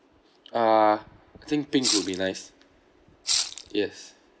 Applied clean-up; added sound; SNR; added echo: none; Rattle (instrument); 0 dB; none.